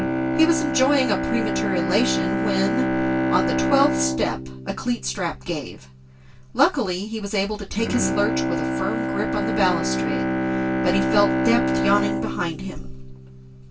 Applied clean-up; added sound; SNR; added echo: none; Bowed string instrument; -1 dB; reverberation time 0.1 s.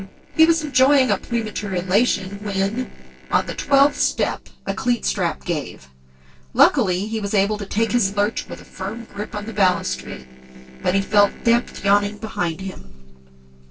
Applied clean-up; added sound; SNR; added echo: neural separator model SepFormer DNS4.